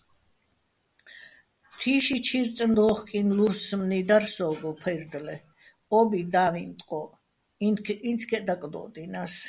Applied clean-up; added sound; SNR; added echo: none; none; none; none.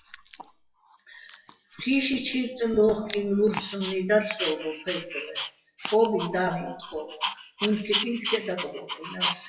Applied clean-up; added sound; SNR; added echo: classical method WPE with log-MMSE.